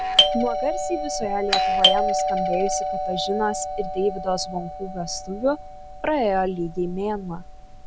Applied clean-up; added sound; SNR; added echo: none; Doorbell; -1 dB; none.